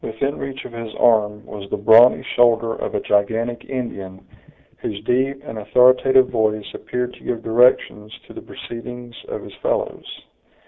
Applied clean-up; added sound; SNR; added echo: none; none; none; none.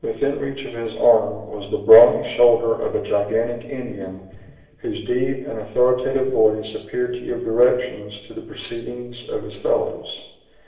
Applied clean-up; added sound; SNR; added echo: none; none; none; reverberation time 0.8 s.